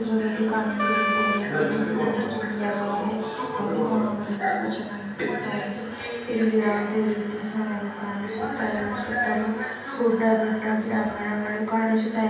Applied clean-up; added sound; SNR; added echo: none; Wind instrument, woodwind instrument; 1 dB; reverberation time 0.9 s.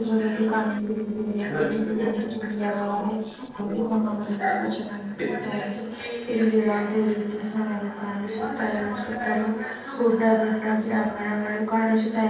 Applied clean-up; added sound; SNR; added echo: neural separator model SepFormer DNS4.